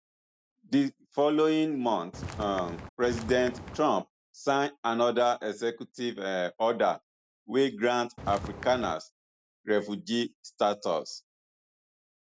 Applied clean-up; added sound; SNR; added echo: none; Walk, footsteps; 10 dB; none.